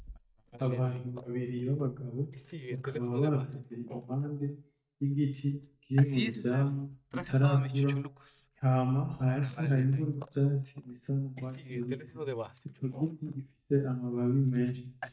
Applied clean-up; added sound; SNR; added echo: neural mask model DeepFilterNet 3.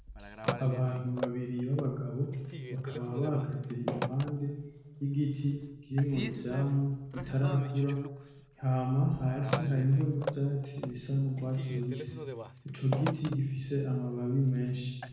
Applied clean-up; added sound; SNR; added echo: none; Telephone; 10 dB; reverberation time 1.0 s.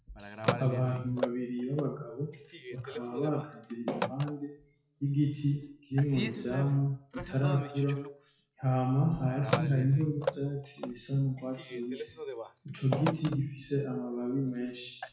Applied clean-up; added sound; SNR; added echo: classical method WPE with log-MMSE.